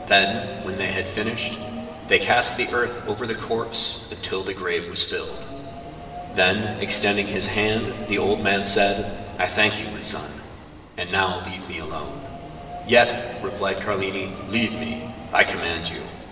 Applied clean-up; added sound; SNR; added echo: none; Subway, metro, underground; 12 dB; reverberation time 1.9 s.